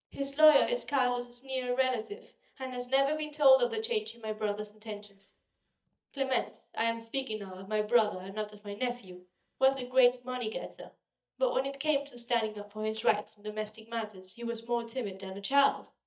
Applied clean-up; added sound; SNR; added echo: neural mask model DeepFilterNet 3.